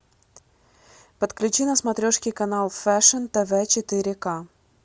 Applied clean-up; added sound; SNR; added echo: none; none; none; none.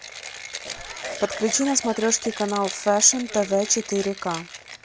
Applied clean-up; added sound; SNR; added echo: none; Cough + Mechanisms; 11 dB; none.